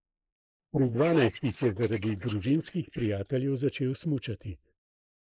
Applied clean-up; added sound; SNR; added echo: neural mask model Resemble Enhance denoiser.